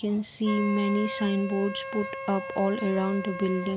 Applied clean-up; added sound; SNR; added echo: none; Wind instrument, woodwind instrument; 9 dB; none.